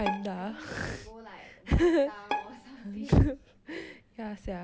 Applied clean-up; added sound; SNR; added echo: none; Bowed string instrument; 11 dB; none.